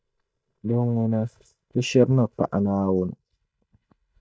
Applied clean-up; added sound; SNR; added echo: neural mask model DeepFilterNet 3.